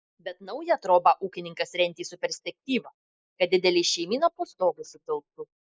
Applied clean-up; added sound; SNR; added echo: neural mask model Resemble Enhance denoiser.